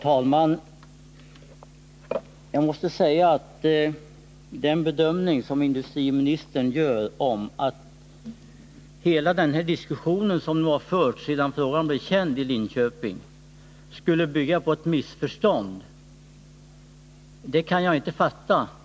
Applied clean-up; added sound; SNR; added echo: none; none; none; none.